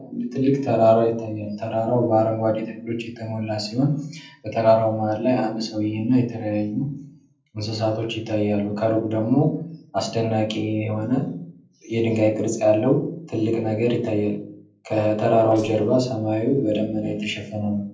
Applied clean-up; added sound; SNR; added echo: neural separator model SepFormer DNS4.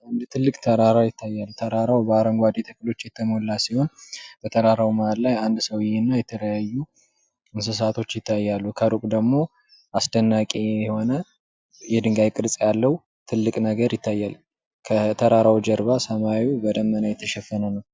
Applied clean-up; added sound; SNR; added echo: none; none; none; none.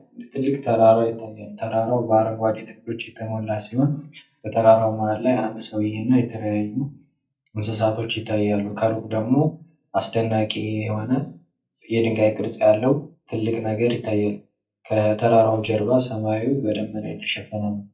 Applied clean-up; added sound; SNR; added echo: neural mask model DeepFilterNet 3.